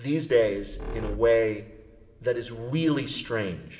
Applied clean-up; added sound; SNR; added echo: none; Squeak; 13 dB; reverberation time 1.0 s.